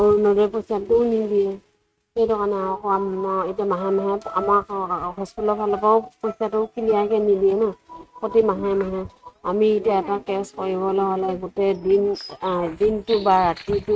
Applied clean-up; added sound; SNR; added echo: neural mask model RNNoise.